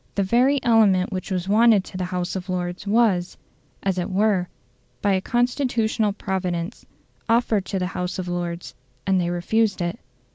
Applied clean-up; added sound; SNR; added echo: none; none; none; none.